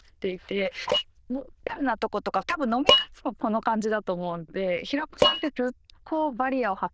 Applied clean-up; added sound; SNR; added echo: neural diffusion model UNIVERSE++.